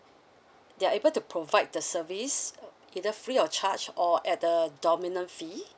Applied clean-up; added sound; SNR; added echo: none; none; none; none.